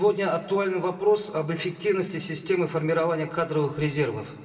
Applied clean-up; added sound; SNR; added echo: none; none; none; reverberation time 1.9 s.